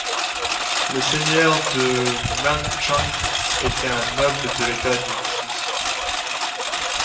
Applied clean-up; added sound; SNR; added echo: none; Engine; -2 dB; reverberation time 0.7 s.